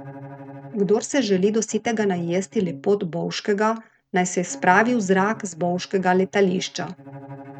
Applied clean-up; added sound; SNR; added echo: neural mask model RNNoise.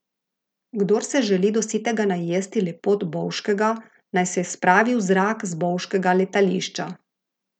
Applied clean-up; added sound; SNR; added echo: none; none; none; none.